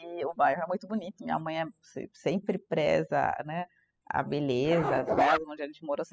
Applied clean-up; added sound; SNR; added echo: classical method spectral subtraction.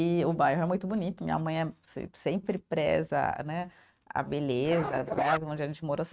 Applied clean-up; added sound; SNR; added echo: neural mask model RNNoise.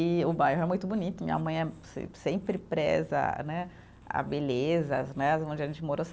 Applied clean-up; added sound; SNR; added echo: none; none; none; none.